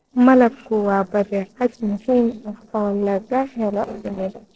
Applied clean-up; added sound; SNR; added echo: neural separator model SepFormer DNS4.